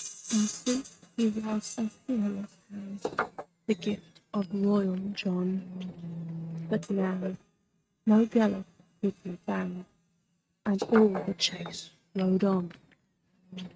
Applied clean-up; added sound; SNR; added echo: neural mask model RNNoise.